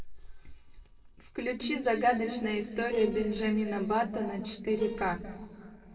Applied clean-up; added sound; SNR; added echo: neural separator model SepFormer DNS4.